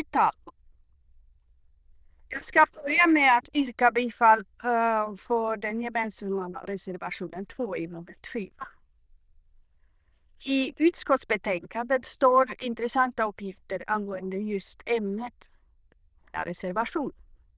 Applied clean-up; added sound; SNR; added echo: neural diffusion model UNIVERSE++.